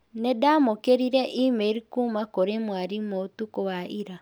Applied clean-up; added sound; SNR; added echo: none; none; none; none.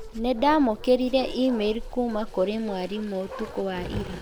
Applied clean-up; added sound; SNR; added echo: none; Bark; 11 dB; none.